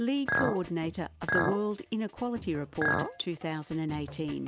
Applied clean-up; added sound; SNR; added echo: none; Chink, clink; 1 dB; none.